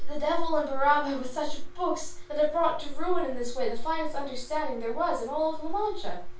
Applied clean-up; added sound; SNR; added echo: none; none; none; reverberation time 0.3 s.